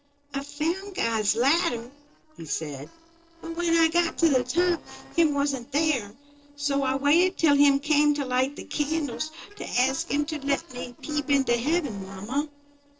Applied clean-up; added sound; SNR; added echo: neural separator model SepFormer DNS4.